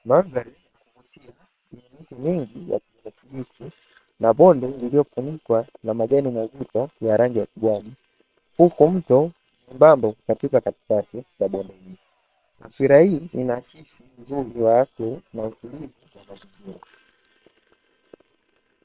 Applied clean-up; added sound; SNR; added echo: neural separator model SepFormer WHAM!.